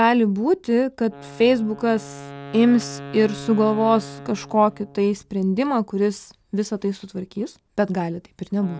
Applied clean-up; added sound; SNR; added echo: none; Wind instrument, woodwind instrument; 19 dB; none.